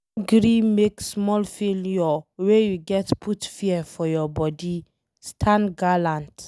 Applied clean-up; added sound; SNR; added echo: none; none; none; none.